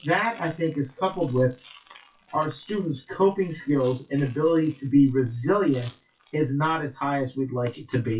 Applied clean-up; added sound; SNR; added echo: classical method WPE with log-MMSE.